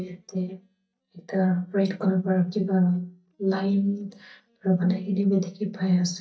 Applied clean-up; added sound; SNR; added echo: neural mask model DeepFilterNet 3.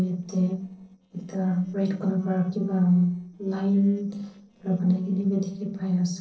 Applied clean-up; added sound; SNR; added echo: neural separator model SepFormer DNS4.